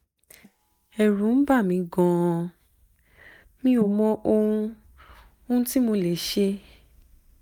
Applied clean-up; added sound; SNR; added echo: neural mask model DeepFilterNet 3.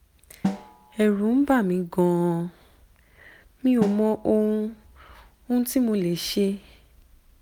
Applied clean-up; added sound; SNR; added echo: none; Snare drum; 12 dB; none.